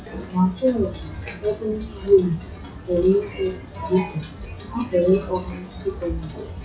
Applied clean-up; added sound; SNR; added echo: classical method WPE with log-MMSE.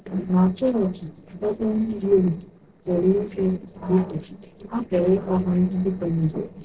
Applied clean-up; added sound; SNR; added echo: neural separator model SepFormer DNS4.